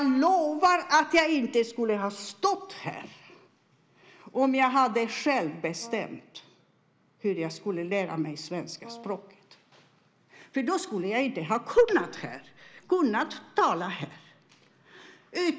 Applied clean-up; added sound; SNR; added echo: none; Brass instrument; 20 dB; none.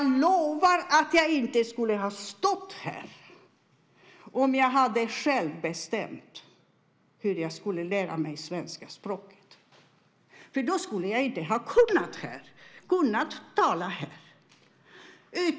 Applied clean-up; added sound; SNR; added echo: none; none; none; none.